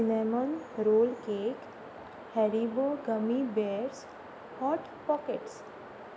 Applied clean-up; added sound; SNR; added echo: none; none; none; none.